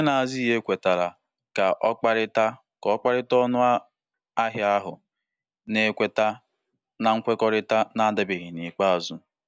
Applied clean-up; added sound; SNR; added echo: none; none; none; none.